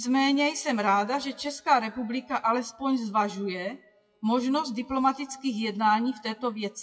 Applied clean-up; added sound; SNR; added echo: classical method WPE with log-MMSE.